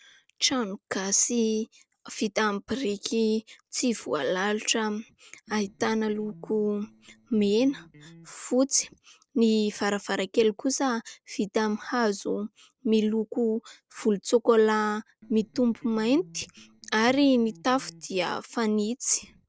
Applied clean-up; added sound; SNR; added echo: neural separator model SepFormer DNS4.